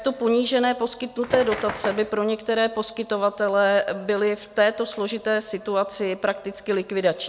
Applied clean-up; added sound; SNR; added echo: none; Bird; 7 dB; none.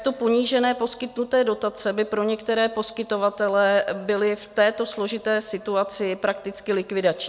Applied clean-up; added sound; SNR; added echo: none; none; none; none.